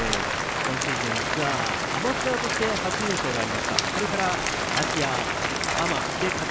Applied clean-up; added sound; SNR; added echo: none; Rain; 2 dB; none.